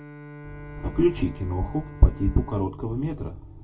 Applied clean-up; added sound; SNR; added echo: none; Bowed string instrument; 17 dB; reverberation time 0.1 s.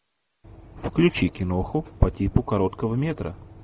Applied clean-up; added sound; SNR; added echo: none; none; none; none.